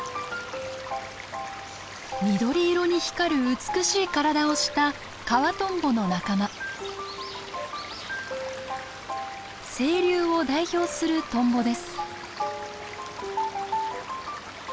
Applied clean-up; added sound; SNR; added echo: none; none; none; none.